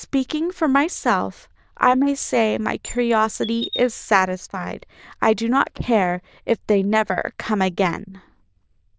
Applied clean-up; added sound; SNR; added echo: neural diffusion model UNIVERSE++.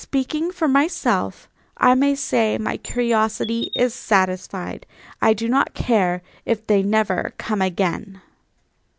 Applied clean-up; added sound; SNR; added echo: none; Chirp, tweet; 14 dB; none.